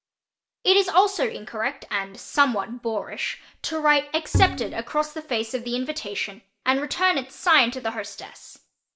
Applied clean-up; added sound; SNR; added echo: none; Bowed string instrument; 0 dB; reverberation time 0.3 s.